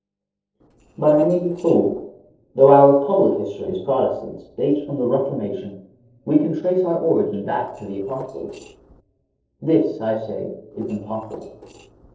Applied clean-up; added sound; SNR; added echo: neural separator model SepFormer DNS4.